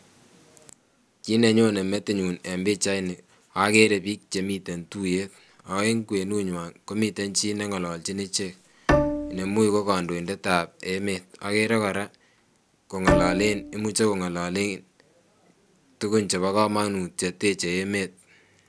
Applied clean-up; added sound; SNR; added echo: none; Bowed string instrument; 1 dB; none.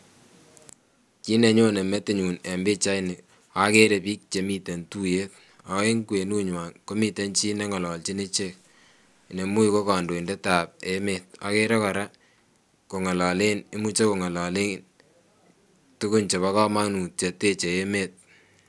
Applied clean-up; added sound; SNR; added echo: none; none; none; none.